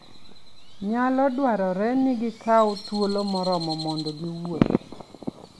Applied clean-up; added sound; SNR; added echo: none; Crow; 17 dB; none.